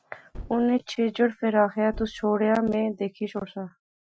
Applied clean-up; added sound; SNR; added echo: classical method Wiener filter.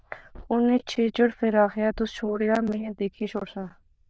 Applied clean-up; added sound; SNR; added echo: neural diffusion model UNIVERSE++.